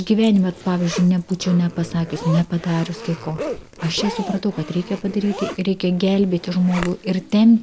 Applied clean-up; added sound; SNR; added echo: none; Zipper (clothing); 14 dB; none.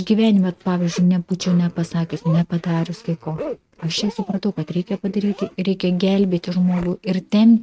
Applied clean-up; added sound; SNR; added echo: neural mask model RNNoise.